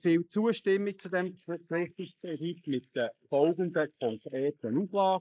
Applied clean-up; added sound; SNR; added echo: neural mask model Resemble Enhance denoiser.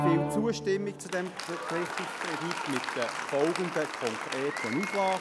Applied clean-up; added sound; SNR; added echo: none; Applause; 2 dB; none.